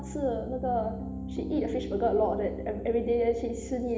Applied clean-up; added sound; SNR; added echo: none; Piano; 7 dB; reverberation time 1.0 s.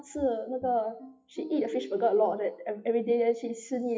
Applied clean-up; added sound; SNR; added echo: classical method WPE with log-MMSE.